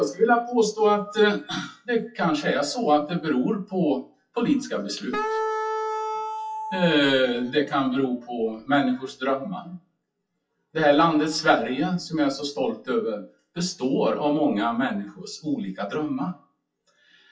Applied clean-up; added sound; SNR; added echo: classical method WPE with log-MMSE.